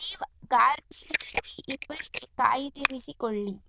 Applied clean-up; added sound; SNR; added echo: neural diffusion model UNIVERSE++.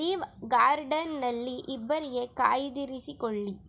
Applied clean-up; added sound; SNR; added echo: none; none; none; none.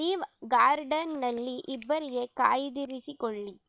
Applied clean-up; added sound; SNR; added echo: neural separator model SepFormer WHAM!.